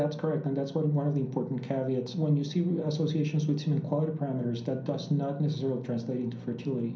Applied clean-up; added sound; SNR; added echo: none; none; none; reverberation time 0.6 s.